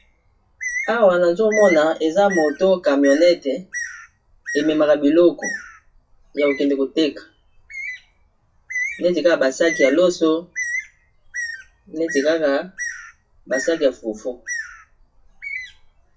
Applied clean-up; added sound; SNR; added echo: classical method WPE with log-MMSE.